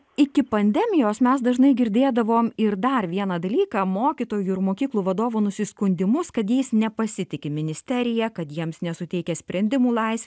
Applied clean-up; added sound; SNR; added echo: none; none; none; none.